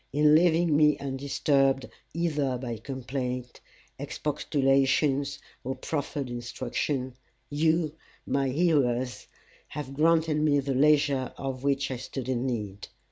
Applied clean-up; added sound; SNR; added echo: none; none; none; none.